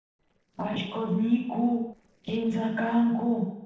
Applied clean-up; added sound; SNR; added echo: neural separator model SepFormer DNS4.